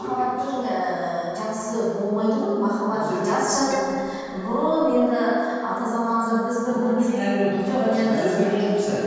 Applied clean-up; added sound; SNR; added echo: none; Keyboard (musical); 16 dB; reverberation time 2.1 s.